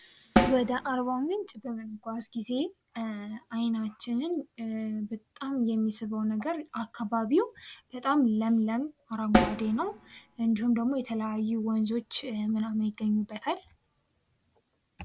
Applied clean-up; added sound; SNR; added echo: none; Snare drum; 1 dB; none.